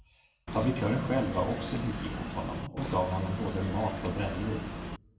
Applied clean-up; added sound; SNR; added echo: none; Boat, Water vehicle; 4 dB; reverberation time 0.7 s.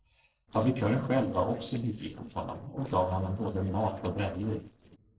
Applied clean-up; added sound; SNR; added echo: neural separator model SepFormer DNS4.